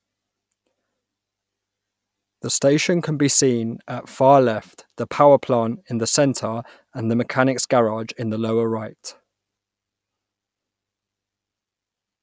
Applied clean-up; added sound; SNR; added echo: none; none; none; none.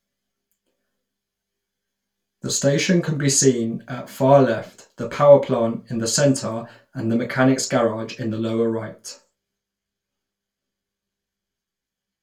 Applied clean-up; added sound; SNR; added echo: none; none; none; reverberation time 0.2 s.